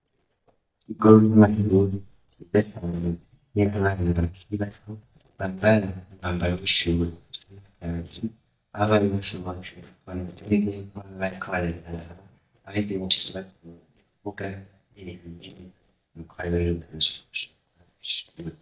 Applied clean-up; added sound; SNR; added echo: neural mask model DeepFilterNet 3.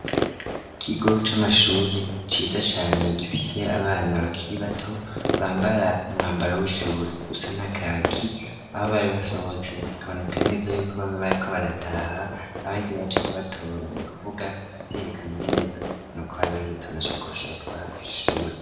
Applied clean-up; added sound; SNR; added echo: none; Fireworks; 5 dB; reverberation time 1.1 s.